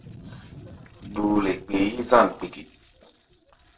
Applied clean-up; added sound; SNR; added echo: neural separator model SepFormer DNS4.